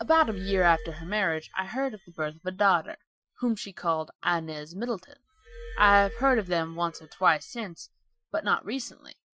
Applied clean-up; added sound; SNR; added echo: classical method Wiener filter.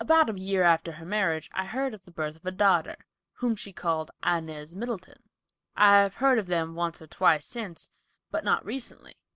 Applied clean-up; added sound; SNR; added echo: none; none; none; none.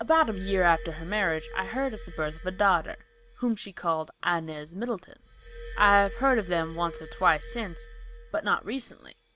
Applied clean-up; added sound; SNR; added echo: none; Glass; 13 dB; none.